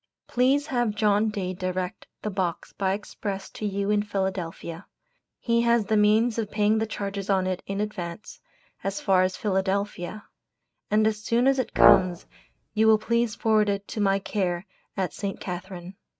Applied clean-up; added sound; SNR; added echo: neural mask model RNNoise.